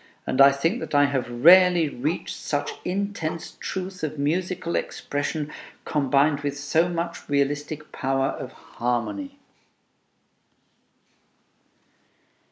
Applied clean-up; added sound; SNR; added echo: none; Bark; 18 dB; none.